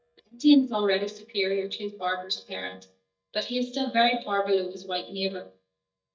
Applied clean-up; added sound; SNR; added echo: neural mask model DeepFilterNet 3.